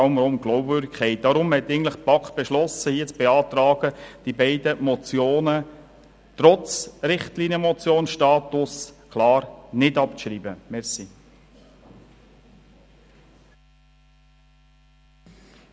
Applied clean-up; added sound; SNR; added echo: none; none; none; none.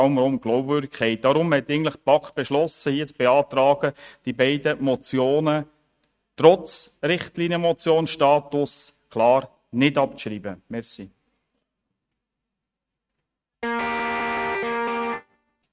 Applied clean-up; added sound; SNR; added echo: neural mask model RNNoise.